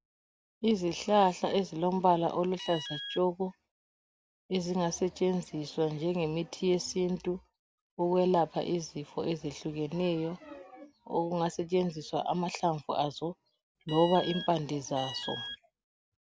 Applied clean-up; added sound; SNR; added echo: none; Alarm; 11 dB; none.